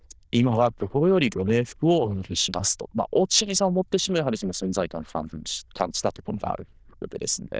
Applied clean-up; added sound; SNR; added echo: neural diffusion model UNIVERSE++.